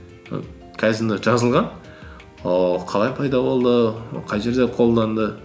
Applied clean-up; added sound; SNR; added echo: none; none; none; none.